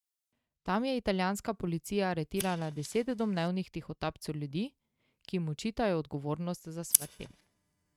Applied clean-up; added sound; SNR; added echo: neural mask model RNNoise.